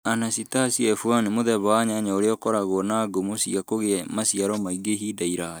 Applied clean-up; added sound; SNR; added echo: neural mask model DeepFilterNet 3.